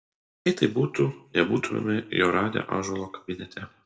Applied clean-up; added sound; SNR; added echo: none; none; none; reverberation time 0.6 s.